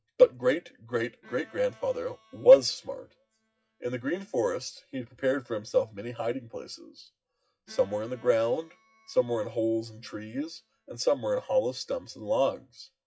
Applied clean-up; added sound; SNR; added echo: classical method WPE with log-MMSE.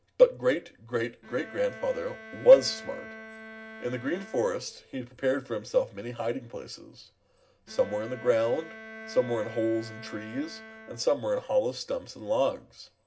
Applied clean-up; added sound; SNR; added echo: none; Bowed string instrument; 18 dB; reverberation time 0.4 s.